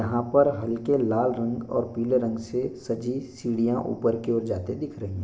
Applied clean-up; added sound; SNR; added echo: none; none; none; none.